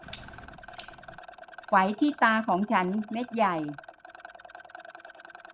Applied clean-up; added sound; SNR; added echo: none; Rattle + Clock; 16 dB; none.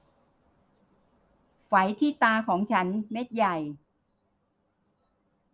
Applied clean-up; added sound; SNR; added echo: none; none; none; none.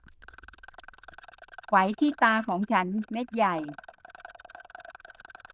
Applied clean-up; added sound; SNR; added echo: neural diffusion model UNIVERSE++.